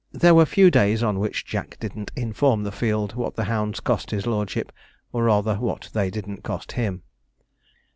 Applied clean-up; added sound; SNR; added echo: none; none; none; none.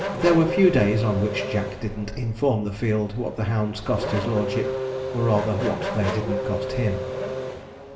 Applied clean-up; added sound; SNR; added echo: none; Race car, auto racing / Accelerating, revving, vroom; 6 dB; reverberation time 0.5 s.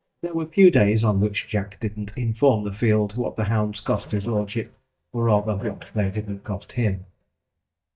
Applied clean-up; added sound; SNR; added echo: neural mask model DeepFilterNet 3.